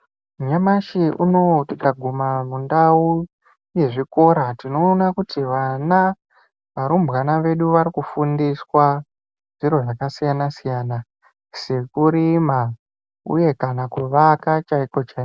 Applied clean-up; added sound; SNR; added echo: none; none; none; none.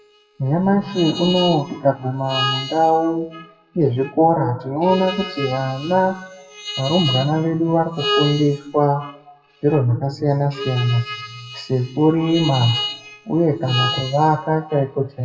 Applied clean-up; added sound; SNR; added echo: classical method WPE with log-MMSE.